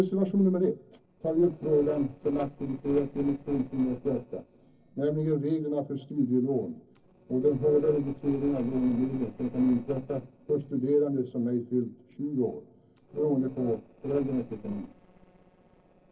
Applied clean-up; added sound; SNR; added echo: neural separator model SepFormer DNS4.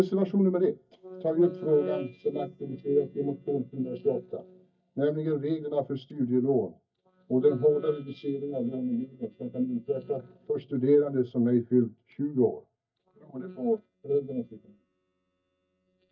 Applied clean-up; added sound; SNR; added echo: neural mask model DeepFilterNet 3.